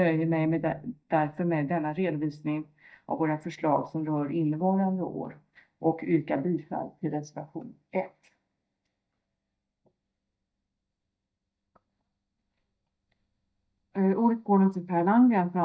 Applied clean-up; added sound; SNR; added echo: neural mask model DeepFilterNet 3.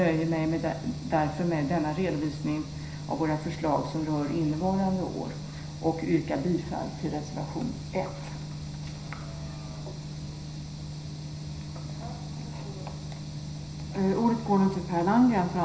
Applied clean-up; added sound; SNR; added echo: none; Bus; 19 dB; reverberation time 0.5 s.